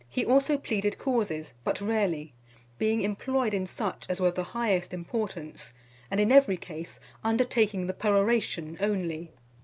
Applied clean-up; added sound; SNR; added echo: none; none; none; none.